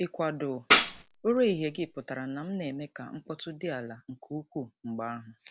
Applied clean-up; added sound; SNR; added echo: none; Tambourine; -4 dB; none.